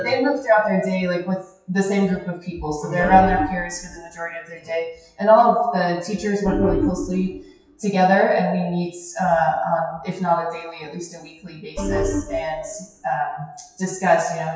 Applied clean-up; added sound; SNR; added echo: classical method WPE with log-MMSE.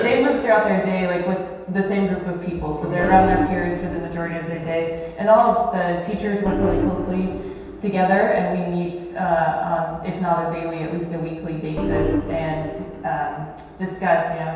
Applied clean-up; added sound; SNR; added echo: none; Organ; 5 dB; reverberation time 1.2 s.